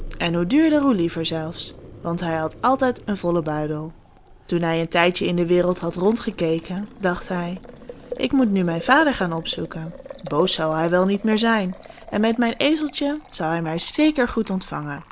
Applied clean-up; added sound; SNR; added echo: none; Boiling; 19 dB; none.